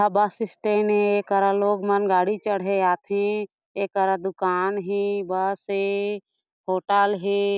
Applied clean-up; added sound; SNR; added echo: none; none; none; none.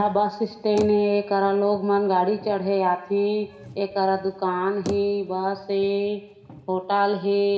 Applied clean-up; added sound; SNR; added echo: none; Bicycle; 20 dB; reverberation time 1.8 s.